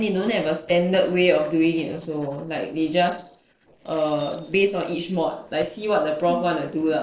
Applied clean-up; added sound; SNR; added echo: neural separator model SepFormer DNS4.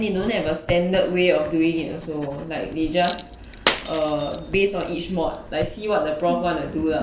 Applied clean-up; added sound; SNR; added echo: none; Shatter + Writing; 11 dB; none.